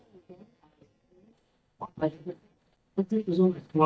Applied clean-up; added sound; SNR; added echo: neural mask model DeepFilterNet 3.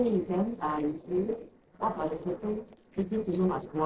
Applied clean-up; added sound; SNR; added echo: neural separator model SepFormer DNS4.